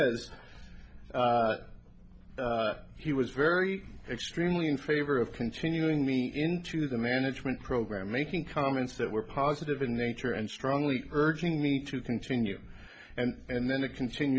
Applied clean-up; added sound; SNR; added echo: none; none; none; none.